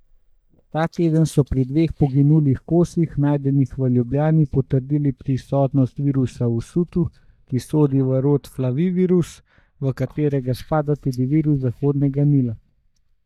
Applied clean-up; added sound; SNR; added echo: neural mask model DeepFilterNet 3.